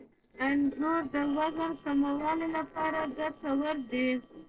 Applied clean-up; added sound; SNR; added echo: neural separator model SepFormer DNS4.